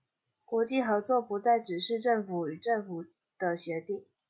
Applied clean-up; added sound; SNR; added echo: none; none; none; none.